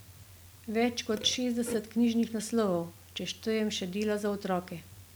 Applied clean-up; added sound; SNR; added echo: none; Burping, eructation; 18 dB; none.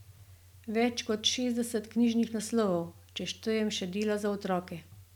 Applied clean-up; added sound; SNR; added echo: none; none; none; none.